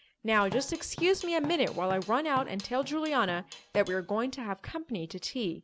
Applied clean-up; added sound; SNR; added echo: none; Drum kit; 15 dB; none.